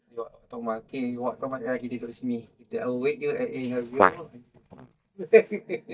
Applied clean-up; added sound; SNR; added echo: neural mask model DeepFilterNet 3.